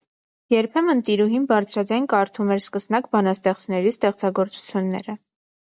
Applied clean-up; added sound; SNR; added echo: none; none; none; none.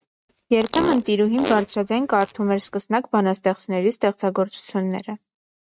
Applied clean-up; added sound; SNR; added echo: neural mask model RNNoise.